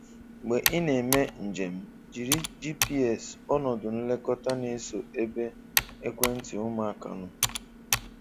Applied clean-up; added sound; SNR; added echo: none; Computer keyboard; 4 dB; none.